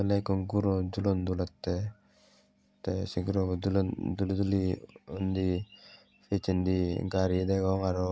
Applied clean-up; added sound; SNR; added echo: none; none; none; none.